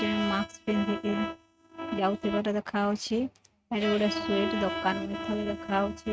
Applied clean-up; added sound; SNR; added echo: neural mask model RNNoise.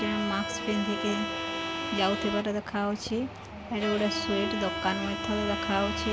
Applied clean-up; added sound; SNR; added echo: none; Bowed string instrument; 4 dB; none.